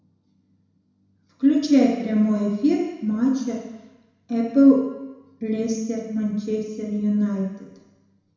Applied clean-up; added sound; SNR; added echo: none; none; none; reverberation time 1.0 s.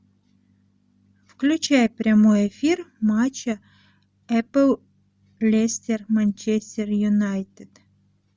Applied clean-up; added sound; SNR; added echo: none; none; none; none.